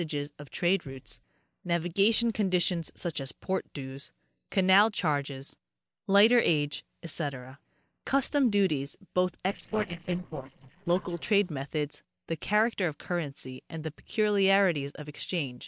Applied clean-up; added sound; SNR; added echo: neural separator model SepFormer DNS4.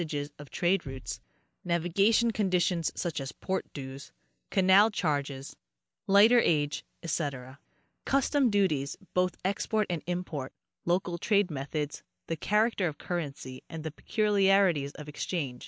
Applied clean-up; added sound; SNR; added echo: none; none; none; none.